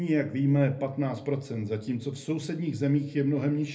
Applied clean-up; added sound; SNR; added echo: none; none; none; reverberation time 0.3 s.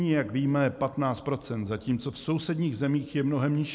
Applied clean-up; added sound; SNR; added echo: none; none; none; none.